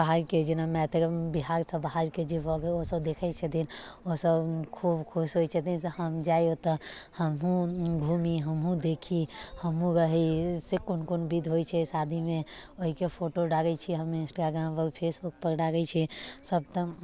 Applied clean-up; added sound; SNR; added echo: none; none; none; none.